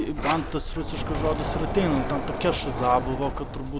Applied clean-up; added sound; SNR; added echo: none; Sliding door; 2 dB; none.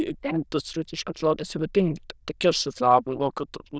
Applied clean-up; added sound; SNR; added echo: neural diffusion model UNIVERSE++.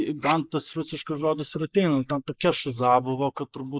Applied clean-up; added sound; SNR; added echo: neural mask model Resemble Enhance denoiser.